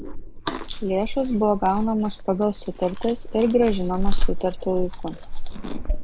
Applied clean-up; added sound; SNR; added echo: neural mask model Resemble Enhance denoiser.